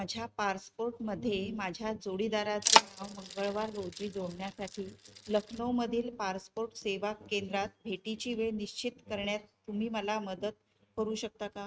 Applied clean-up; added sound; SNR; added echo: neural mask model RNNoise.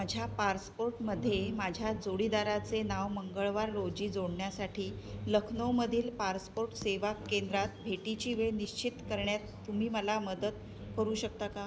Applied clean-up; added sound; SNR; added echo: none; none; none; none.